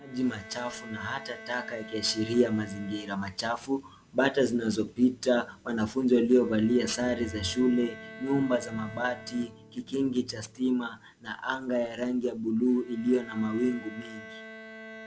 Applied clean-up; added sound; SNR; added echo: none; Bowed string instrument; 19 dB; none.